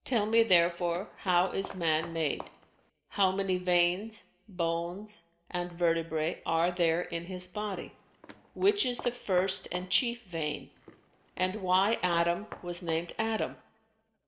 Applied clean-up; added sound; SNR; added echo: none; Walk, footsteps; 18 dB; reverberation time 0.6 s.